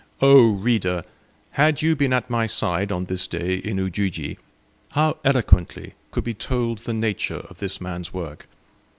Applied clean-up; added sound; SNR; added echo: none; none; none; none.